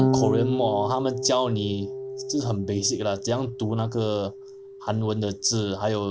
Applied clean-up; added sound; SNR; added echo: none; Electric guitar / Bass guitar; 4 dB; none.